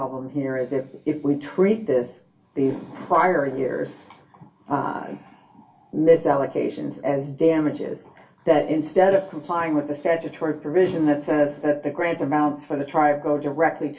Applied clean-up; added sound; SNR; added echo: none; none; none; reverberation time 0.2 s.